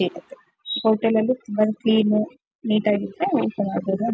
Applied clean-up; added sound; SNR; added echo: none; none; none; none.